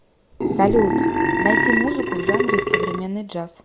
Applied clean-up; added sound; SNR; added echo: none; Burping, eructation; -4 dB; none.